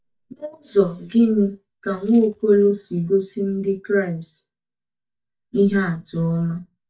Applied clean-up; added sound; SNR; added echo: neural mask model DeepFilterNet 3.